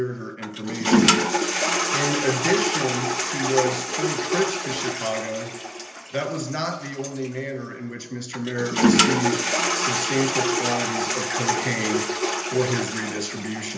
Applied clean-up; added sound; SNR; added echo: none; Toilet flush; -3 dB; reverberation time 1.4 s.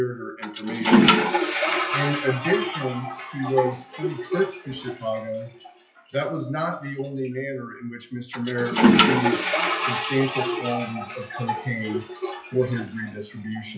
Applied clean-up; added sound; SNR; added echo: classical method WPE with log-MMSE.